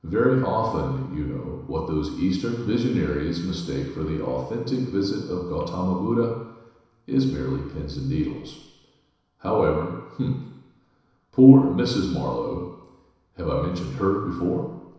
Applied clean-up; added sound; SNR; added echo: none; none; none; reverberation time 1.0 s.